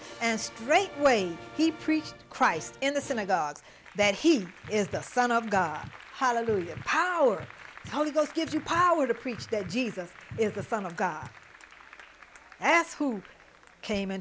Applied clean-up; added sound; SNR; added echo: none; Bass guitar + Applause; 17 dB; none.